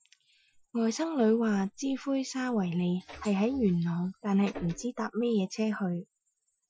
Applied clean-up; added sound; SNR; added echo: classical method Wiener filter.